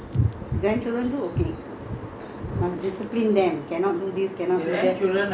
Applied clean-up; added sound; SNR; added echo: none; none; none; none.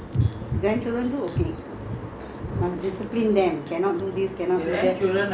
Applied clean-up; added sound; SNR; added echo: none; Bass guitar; 18 dB; none.